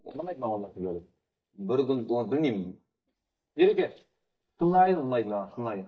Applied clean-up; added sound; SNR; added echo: neural mask model DeepFilterNet 3.